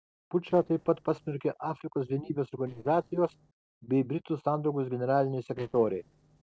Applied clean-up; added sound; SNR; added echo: neural separator model SepFormer DNS4.